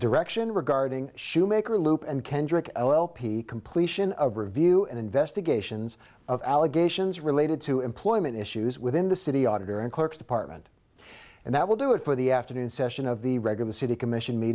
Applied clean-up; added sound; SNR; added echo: none; none; none; none.